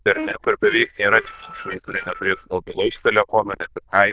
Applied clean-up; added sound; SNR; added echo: neural diffusion model UNIVERSE++.